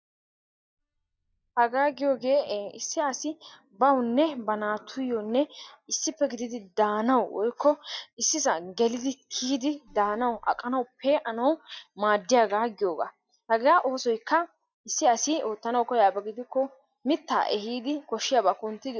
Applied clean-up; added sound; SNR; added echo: neural mask model DeepFilterNet 3.